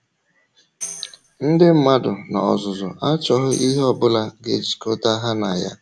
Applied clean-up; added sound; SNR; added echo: none; Tambourine; 17 dB; none.